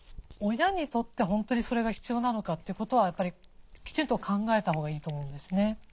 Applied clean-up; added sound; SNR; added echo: none; Cat; 18 dB; none.